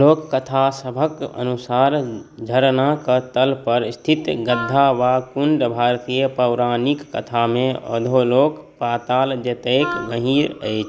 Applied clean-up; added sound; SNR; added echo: none; Wind instrument, woodwind instrument; 11 dB; none.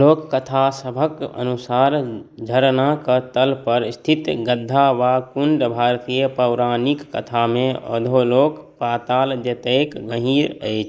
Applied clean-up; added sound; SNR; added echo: neural mask model Resemble Enhance denoiser.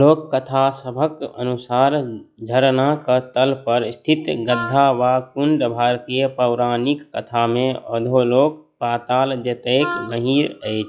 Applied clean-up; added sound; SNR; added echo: classical method log-MMSE.